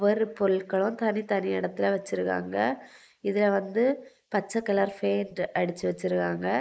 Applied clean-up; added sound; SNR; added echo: neural mask model Resemble Enhance denoiser.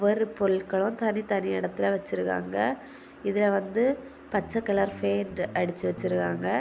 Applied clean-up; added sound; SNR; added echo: none; Guitar; 16 dB; none.